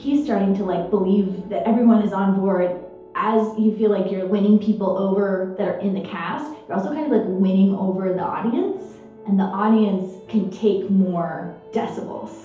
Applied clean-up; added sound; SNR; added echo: none; none; none; reverberation time 2.2 s.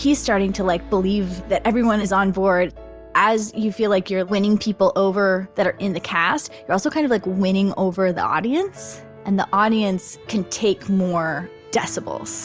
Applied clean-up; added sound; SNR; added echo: none; none; none; none.